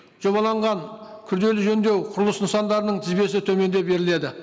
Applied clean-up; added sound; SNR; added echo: none; none; none; none.